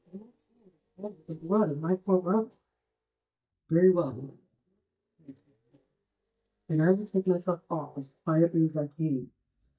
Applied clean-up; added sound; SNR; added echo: neural mask model DeepFilterNet 3.